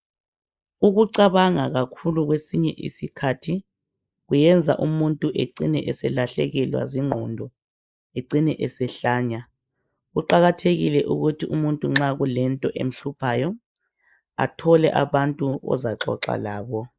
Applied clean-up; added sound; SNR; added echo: neural mask model Resemble Enhance denoiser.